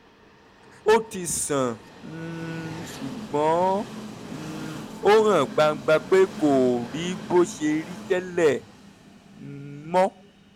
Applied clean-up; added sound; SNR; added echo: none; Train; 15 dB; none.